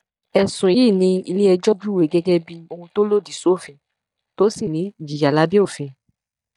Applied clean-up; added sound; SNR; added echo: neural mask model DeepFilterNet 3.